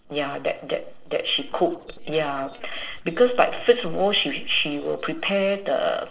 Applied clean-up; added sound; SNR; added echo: neural separator model SepFormer DNS4.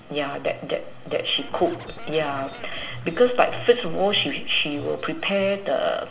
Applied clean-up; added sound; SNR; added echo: none; Scratching (performance technique); 18 dB; reverberation time 1.6 s.